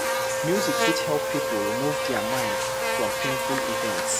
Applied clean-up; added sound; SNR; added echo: none; Wind instrument, woodwind instrument + Buzz; -5 dB; none.